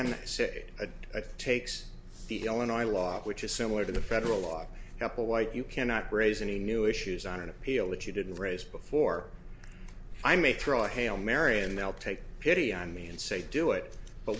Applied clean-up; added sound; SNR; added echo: none; Snare drum; 18 dB; none.